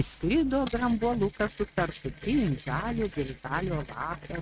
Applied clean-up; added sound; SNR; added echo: neural mask model RNNoise.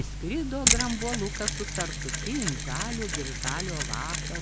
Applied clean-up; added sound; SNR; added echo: none; Mechanisms; -4 dB; none.